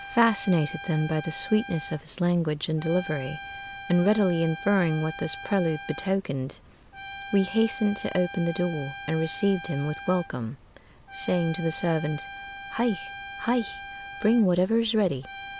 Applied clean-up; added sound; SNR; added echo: none; Trumpet; 14 dB; none.